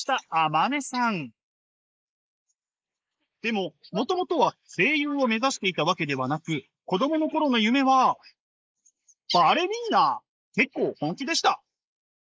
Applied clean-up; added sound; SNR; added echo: neural mask model Resemble Enhance denoiser.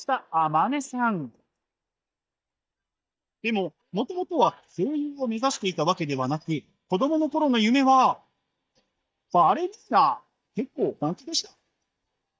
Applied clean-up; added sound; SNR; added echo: neural mask model DeepFilterNet 3.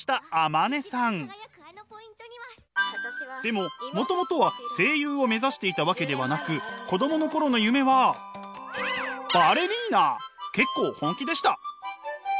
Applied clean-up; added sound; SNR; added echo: none; none; none; none.